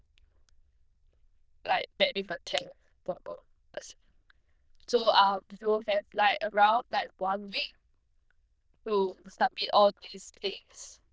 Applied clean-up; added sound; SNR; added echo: neural diffusion model UNIVERSE++.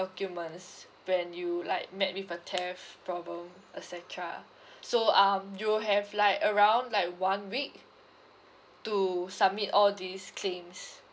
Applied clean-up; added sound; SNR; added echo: none; none; none; none.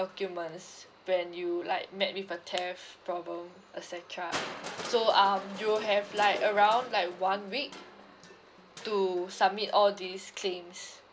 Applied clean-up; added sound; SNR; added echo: none; Crushing; 15 dB; none.